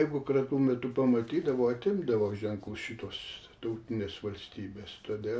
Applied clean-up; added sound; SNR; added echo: none; none; none; none.